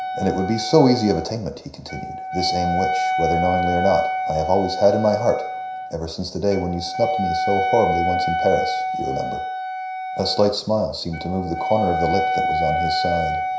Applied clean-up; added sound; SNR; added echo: none; Wind instrument, woodwind instrument; 2 dB; reverberation time 0.5 s.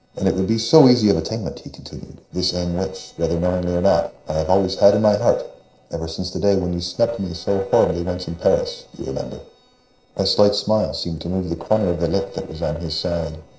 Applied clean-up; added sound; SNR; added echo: neural separator model SepFormer DNS4.